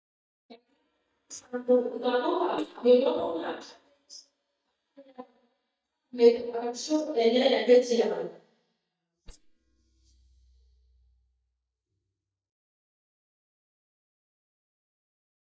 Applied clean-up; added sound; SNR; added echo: neural mask model DeepFilterNet 3.